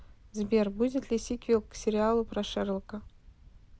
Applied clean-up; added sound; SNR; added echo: none; Wind; 18 dB; none.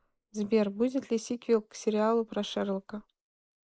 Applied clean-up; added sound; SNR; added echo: neural mask model Resemble Enhance denoiser.